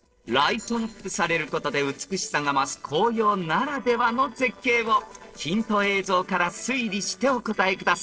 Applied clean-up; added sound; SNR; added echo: neural separator model SepFormer DNS4.